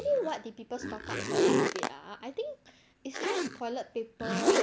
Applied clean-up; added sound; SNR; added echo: none; Zipper (clothing); -4 dB; none.